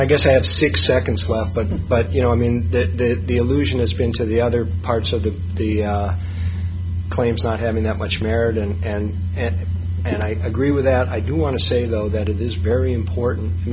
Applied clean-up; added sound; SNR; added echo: none; none; none; none.